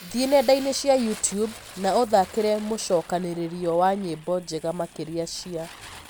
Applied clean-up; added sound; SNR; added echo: none; Fire; 19 dB; none.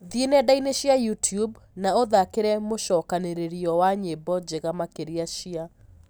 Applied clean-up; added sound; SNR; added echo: none; none; none; none.